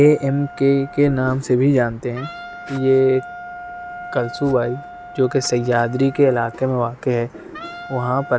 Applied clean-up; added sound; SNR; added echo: none; Wind instrument, woodwind instrument; 16 dB; none.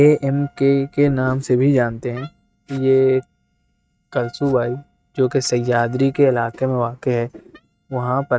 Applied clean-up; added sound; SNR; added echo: neural mask model RNNoise.